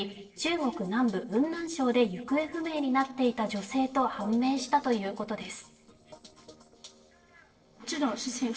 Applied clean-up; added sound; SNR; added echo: neural separator model SepFormer DNS4.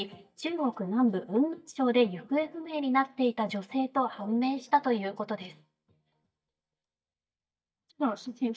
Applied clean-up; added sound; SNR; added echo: neural mask model DeepFilterNet 3.